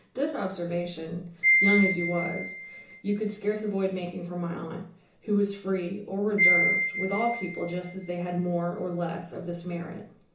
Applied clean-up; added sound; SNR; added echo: none; Wind chime; 1 dB; reverberation time 0.8 s.